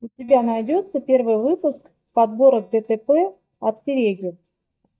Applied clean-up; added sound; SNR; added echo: neural mask model DeepFilterNet 3.